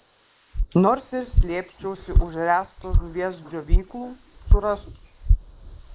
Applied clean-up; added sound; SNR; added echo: neural mask model Resemble Enhance denoiser.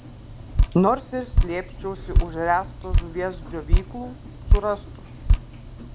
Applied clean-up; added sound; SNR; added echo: none; Drip; -5 dB; none.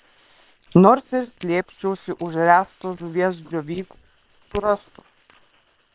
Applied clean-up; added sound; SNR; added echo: neural separator model SepFormer WHAM!.